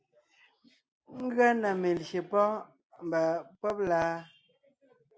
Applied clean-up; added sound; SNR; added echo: none; none; none; none.